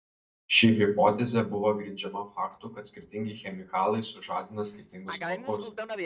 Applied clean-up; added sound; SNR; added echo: neural mask model DeepFilterNet 3.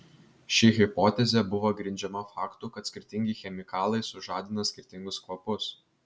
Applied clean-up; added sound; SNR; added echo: none; none; none; none.